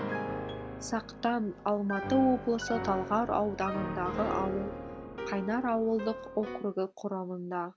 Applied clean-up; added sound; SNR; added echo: none; Piano; 7 dB; none.